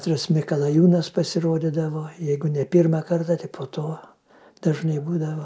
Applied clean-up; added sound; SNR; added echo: none; none; none; none.